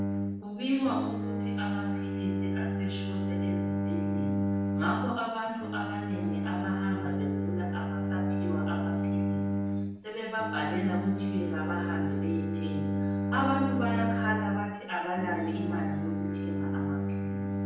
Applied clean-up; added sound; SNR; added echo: none; Bowed string instrument; -4 dB; reverberation time 0.9 s.